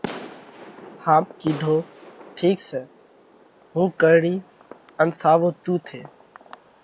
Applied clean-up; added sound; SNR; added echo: none; Fireworks; 18 dB; none.